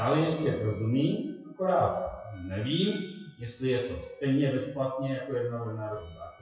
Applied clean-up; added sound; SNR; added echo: classical method WPE with log-MMSE.